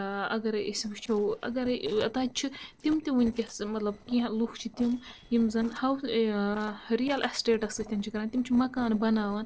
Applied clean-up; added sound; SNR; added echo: neural separator model SepFormer DNS4.